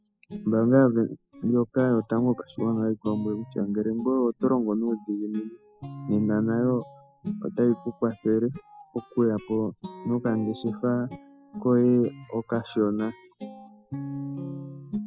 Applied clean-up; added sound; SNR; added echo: classical method spectral subtraction.